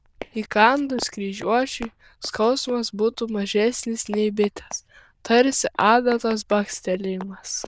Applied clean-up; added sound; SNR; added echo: neural diffusion model UNIVERSE++.